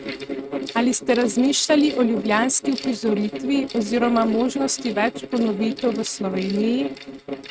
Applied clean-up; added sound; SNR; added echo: neural mask model RNNoise.